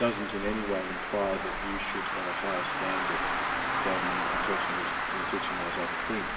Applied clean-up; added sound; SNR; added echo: none; Traffic noise, roadway noise; -3 dB; reverberation time 1.6 s.